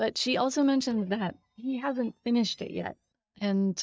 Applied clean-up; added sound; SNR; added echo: neural mask model DeepFilterNet 3.